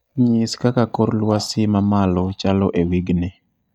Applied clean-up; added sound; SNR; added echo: neural mask model DeepFilterNet 3.